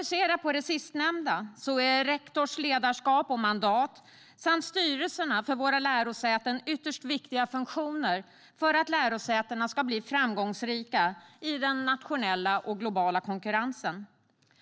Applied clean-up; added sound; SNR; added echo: none; none; none; none.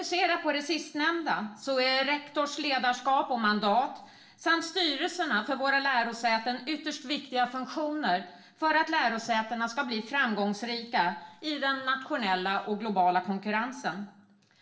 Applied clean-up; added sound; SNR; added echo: none; none; none; reverberation time 0.6 s.